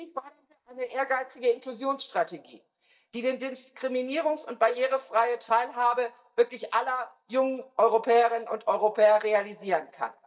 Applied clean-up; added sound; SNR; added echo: neural mask model DeepFilterNet 3.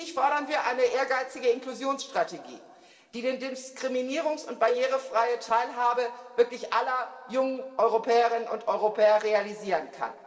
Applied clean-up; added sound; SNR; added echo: none; Cowbell; 11 dB; reverberation time 2.6 s.